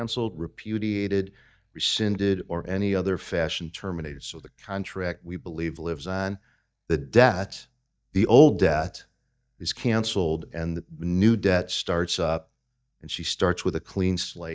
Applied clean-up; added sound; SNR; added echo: neural mask model DeepFilterNet 3.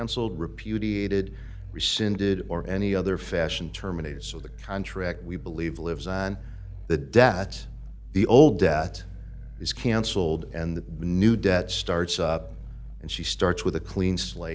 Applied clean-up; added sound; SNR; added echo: none; Growling; 13 dB; none.